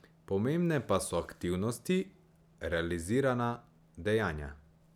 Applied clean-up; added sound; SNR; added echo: none; none; none; none.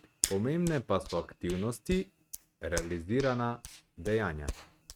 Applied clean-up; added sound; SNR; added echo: neural mask model RNNoise.